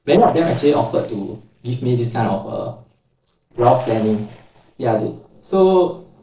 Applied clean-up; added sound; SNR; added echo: neural separator model SepFormer DNS4.